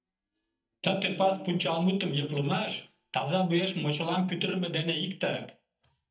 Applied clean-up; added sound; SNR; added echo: neural mask model DeepFilterNet 3.